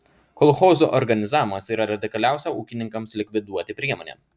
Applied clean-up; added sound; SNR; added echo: none; none; none; none.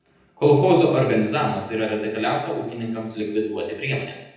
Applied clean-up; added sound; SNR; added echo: none; none; none; reverberation time 0.8 s.